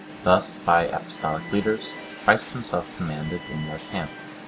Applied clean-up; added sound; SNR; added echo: none; Alarm; 13 dB; none.